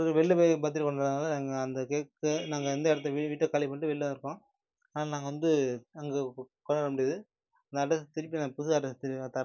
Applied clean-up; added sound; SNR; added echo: none; none; none; none.